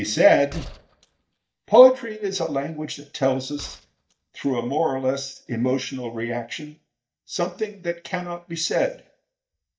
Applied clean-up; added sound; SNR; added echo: neural mask model DeepFilterNet 3.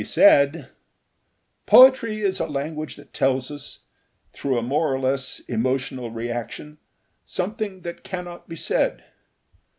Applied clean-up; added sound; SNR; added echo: none; none; none; none.